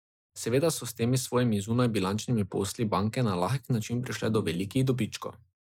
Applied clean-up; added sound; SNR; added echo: neural mask model Resemble Enhance denoiser.